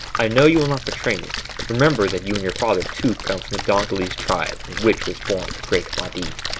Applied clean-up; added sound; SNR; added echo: none; Splash, splatter; 8 dB; none.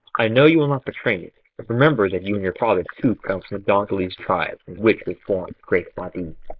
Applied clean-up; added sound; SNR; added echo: neural mask model Resemble Enhance denoiser.